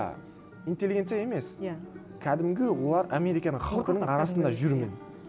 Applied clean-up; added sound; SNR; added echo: none; none; none; none.